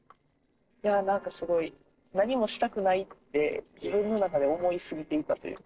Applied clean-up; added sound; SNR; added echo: neural separator model SepFormer DNS4.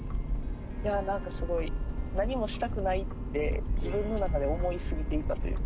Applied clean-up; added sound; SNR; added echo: none; Accelerating, revving, vroom; -2 dB; none.